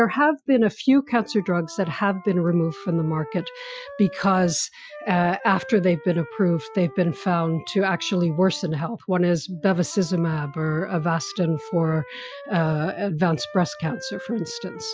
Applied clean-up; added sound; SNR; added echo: classical method Wiener filter.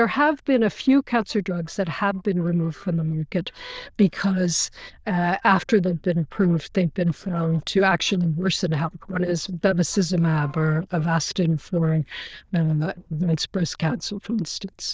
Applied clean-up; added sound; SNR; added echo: neural diffusion model UNIVERSE++.